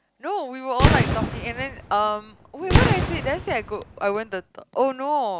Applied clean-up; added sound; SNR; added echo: none; Fireworks; -2 dB; none.